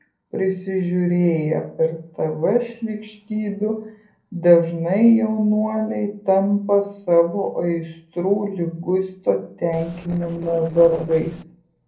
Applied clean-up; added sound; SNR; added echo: neural separator model SepFormer DNS4.